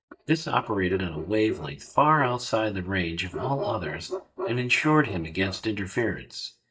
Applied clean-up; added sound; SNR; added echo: neural mask model DeepFilterNet 3.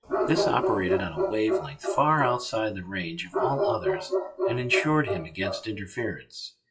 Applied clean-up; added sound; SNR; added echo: classical method WPE with log-MMSE.